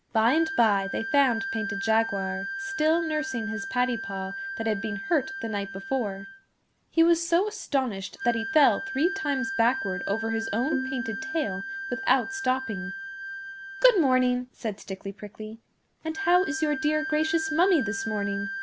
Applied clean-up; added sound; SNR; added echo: none; Bowed string instrument + Wind instrument, woodwind instrument; 8 dB; none.